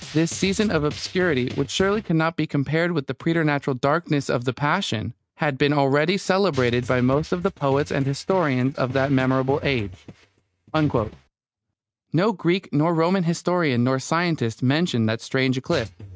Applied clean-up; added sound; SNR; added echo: neural mask model RNNoise.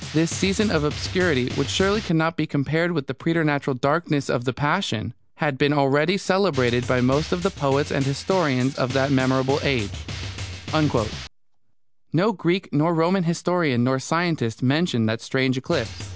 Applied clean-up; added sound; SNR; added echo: none; Drum; 14 dB; none.